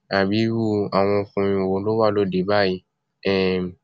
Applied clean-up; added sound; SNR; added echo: none; none; none; none.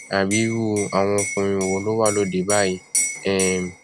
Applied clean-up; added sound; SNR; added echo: none; Liquid; 7 dB; none.